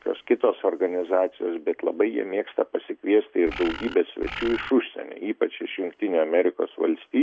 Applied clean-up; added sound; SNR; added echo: none; Bird; 10 dB; none.